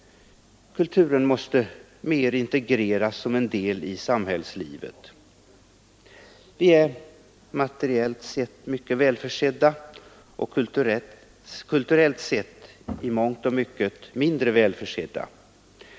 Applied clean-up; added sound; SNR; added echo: none; none; none; none.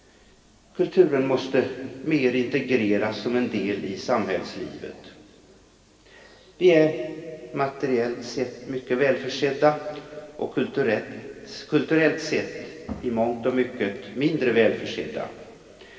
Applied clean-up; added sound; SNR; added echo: none; none; none; reverberation time 2.3 s.